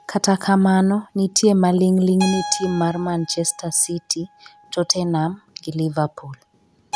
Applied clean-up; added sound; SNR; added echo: none; Keyboard (musical); 16 dB; none.